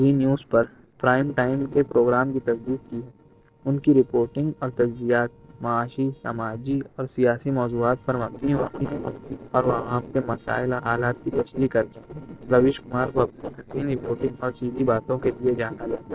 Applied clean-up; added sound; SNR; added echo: neural separator model SepFormer DNS4.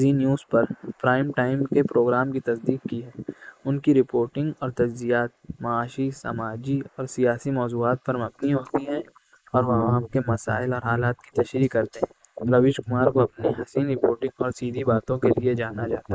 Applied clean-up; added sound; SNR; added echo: neural mask model Resemble Enhance denoiser.